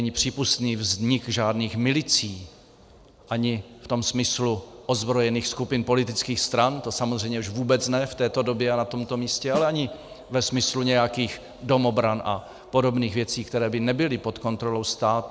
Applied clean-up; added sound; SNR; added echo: none; Snare drum; 15 dB; none.